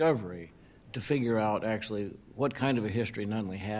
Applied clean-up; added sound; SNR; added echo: none; none; none; none.